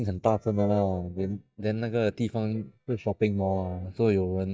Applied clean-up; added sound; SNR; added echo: neural mask model DeepFilterNet 3.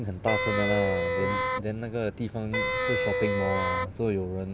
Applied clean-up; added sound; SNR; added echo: none; Wind instrument, woodwind instrument; -2 dB; none.